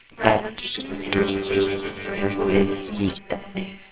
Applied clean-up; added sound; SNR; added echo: neural separator model SepFormer WHAMR!.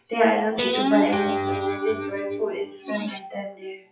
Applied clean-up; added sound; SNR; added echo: classical method WPE with log-MMSE.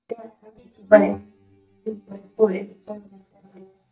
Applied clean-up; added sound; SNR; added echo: neural mask model DeepFilterNet 3.